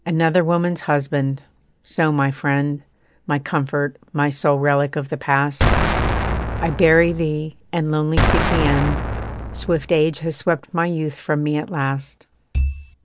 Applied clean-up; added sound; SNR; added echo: none; Marimba, xylophone / Wood + Explosion; 1 dB; none.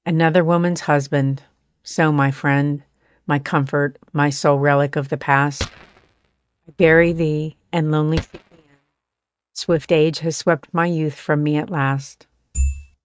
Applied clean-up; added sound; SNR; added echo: neural mask model RNNoise.